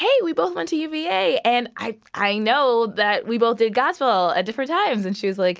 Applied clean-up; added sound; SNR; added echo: none; none; none; none.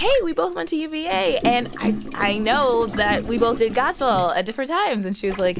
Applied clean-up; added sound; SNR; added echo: none; Gurgling; 8 dB; none.